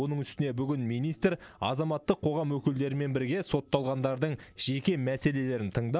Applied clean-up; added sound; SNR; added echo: none; none; none; none.